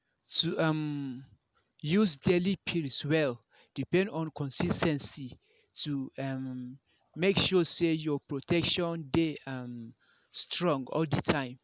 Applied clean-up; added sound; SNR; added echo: none; none; none; none.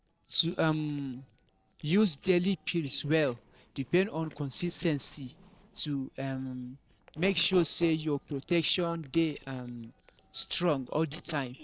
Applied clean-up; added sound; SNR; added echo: neural separator model SepFormer DNS4.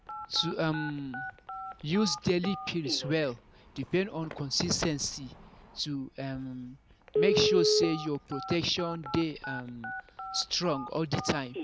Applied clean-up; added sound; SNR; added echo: none; Telephone; 4 dB; none.